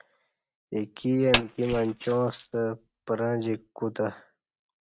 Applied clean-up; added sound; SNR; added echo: neural mask model RNNoise.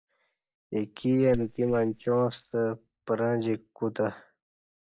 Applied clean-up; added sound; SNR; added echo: neural mask model DeepFilterNet 3.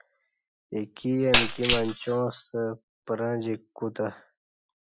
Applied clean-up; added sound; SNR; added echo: classical method Wiener filter.